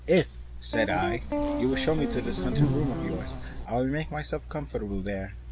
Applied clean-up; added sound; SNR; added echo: none; Insect + Guitar; 0 dB; none.